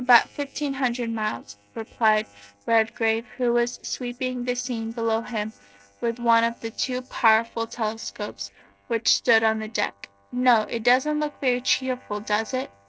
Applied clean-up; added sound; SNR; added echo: neural separator model SepFormer DNS4.